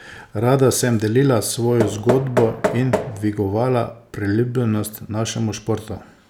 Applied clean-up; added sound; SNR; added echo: none; Knock; 7 dB; none.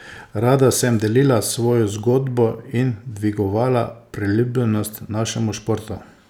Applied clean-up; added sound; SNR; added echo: none; none; none; none.